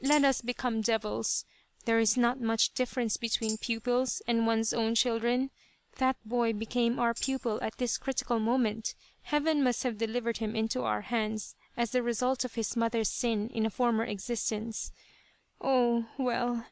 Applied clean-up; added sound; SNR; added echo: neural mask model Resemble Enhance denoiser.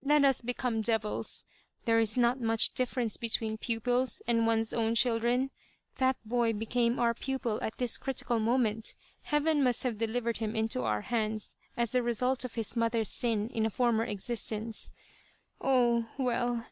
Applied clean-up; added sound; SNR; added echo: neural mask model DeepFilterNet 3.